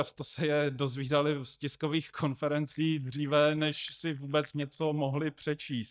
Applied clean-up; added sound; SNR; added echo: neural mask model DeepFilterNet 3.